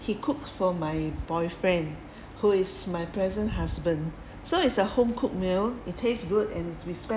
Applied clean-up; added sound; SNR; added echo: none; none; none; none.